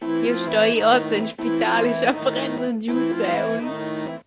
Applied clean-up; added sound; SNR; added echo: none; Accordion; 3 dB; none.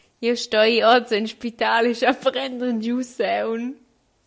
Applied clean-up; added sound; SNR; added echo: none; none; none; none.